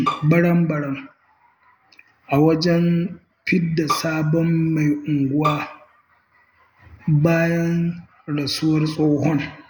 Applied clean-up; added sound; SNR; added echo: none; Bowed string instrument; 7 dB; none.